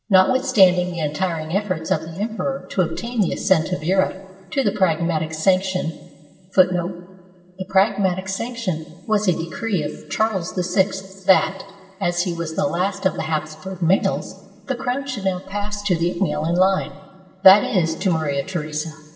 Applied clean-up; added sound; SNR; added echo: none; none; none; reverberation time 1.9 s.